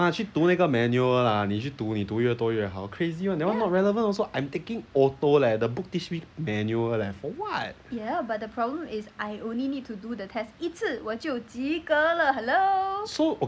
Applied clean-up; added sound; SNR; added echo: none; none; none; none.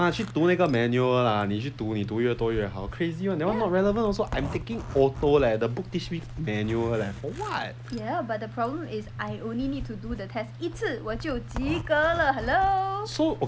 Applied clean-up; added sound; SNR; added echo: none; Zipper (clothing); 11 dB; none.